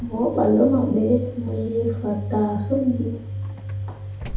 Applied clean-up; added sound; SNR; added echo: none; Slam / Engine; 7 dB; reverberation time 0.6 s.